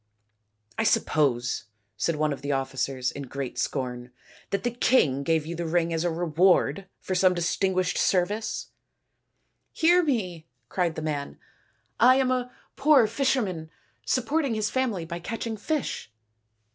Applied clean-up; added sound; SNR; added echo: none; none; none; none.